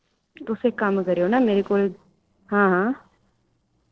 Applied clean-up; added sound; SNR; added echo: neural separator model SepFormer DNS4.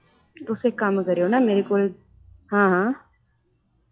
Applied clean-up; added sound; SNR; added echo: classical method log-MMSE.